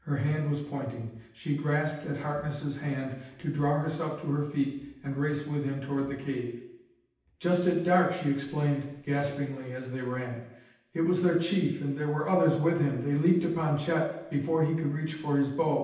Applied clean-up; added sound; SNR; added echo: none; none; none; reverberation time 0.9 s.